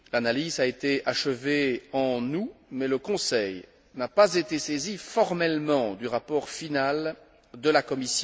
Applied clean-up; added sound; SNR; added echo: none; none; none; none.